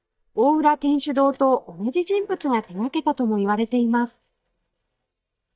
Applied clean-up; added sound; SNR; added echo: neural mask model DeepFilterNet 3.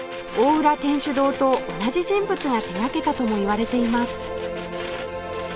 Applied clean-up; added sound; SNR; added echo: none; Tools; 16 dB; none.